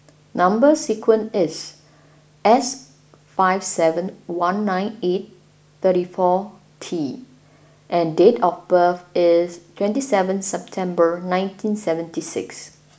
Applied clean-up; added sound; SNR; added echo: none; none; none; none.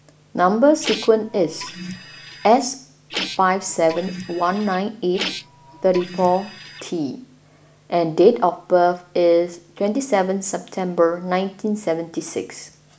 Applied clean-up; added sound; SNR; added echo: none; Printer; 12 dB; none.